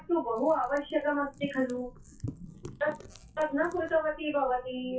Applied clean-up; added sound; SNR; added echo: classical method WPE with log-MMSE.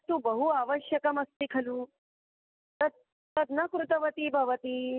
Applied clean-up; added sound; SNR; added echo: none; none; none; none.